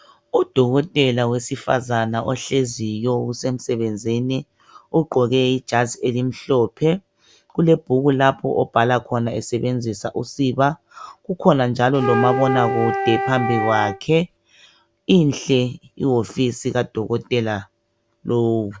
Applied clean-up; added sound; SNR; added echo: none; Wind instrument, woodwind instrument; 3 dB; none.